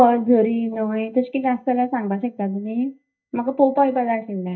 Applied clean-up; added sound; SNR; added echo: neural mask model DeepFilterNet 3.